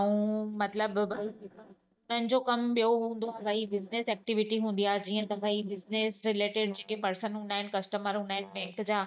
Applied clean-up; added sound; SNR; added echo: neural mask model DeepFilterNet 3.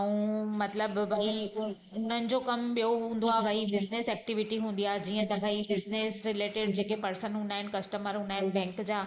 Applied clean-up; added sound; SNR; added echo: neural mask model Resemble Enhance denoiser.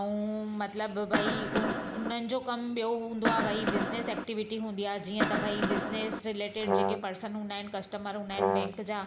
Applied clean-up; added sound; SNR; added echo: none; Brass instrument + Cough; -2 dB; none.